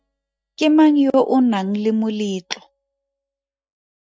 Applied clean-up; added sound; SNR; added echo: neural mask model DeepFilterNet 3.